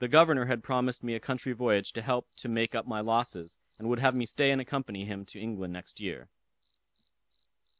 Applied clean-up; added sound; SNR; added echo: neural mask model Resemble Enhance denoiser.